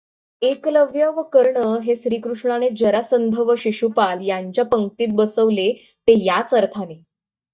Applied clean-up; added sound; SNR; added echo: neural mask model DeepFilterNet 3.